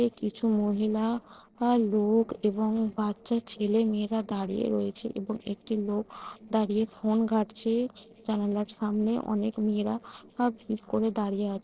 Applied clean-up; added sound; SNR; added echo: neural separator model SepFormer DNS4.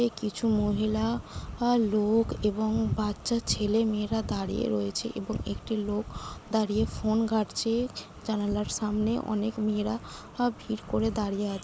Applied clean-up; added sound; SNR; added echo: none; none; none; none.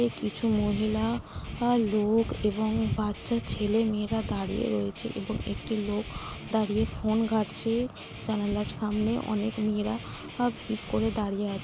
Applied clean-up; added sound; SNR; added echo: none; Guitar; 15 dB; none.